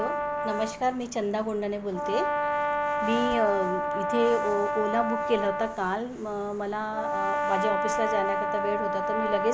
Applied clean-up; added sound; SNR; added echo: none; Brass instrument; 0 dB; none.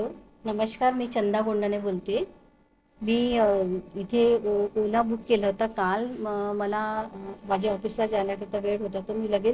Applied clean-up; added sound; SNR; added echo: neural separator model SepFormer DNS4.